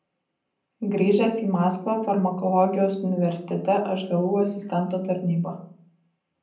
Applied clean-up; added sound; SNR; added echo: none; none; none; reverberation time 0.6 s.